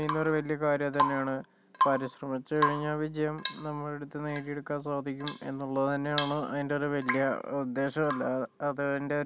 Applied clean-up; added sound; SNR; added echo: none; Drip / Water tap, faucet / Rain; 5 dB; none.